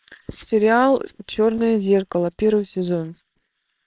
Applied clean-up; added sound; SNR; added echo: neural separator model SepFormer WHAMR!.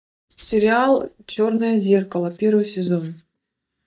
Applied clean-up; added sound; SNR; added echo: neural mask model DeepFilterNet 3.